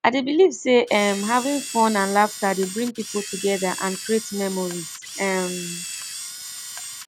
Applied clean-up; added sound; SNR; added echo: none; Camera; 11 dB; none.